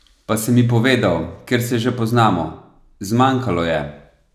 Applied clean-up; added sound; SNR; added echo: none; none; none; none.